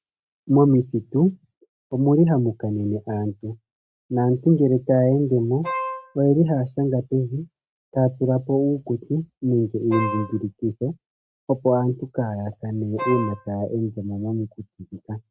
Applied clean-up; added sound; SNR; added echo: neural mask model RNNoise.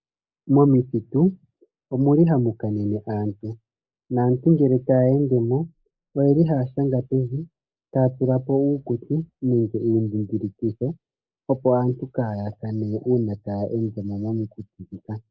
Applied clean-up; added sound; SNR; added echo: neural mask model Resemble Enhance denoiser.